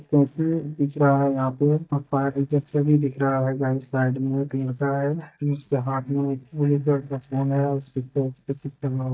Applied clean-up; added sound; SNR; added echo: neural mask model DeepFilterNet 3.